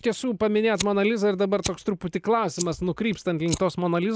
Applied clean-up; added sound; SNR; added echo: neural mask model Resemble Enhance denoiser.